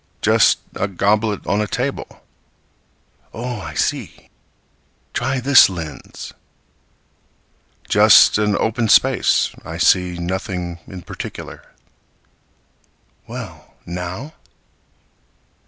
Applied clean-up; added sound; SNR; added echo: none; none; none; none.